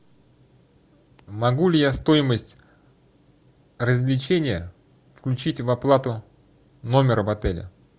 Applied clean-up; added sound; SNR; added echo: none; none; none; none.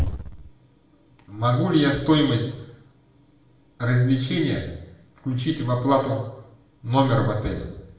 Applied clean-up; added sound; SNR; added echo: none; none; none; reverberation time 0.8 s.